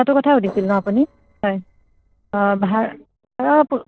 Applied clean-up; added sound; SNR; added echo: neural separator model SepFormer DNS4.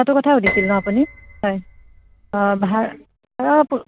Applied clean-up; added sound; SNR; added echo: none; Piano; 10 dB; none.